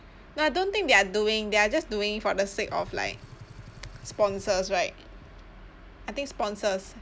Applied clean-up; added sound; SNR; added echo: none; Gunshot, gunfire; 20 dB; none.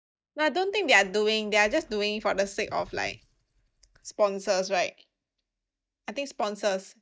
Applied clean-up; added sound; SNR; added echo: neural mask model DeepFilterNet 3.